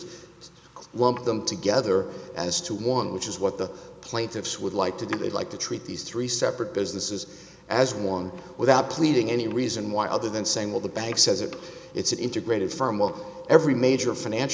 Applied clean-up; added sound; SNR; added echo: none; none; none; none.